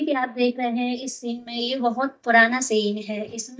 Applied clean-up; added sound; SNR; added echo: neural mask model DeepFilterNet 3.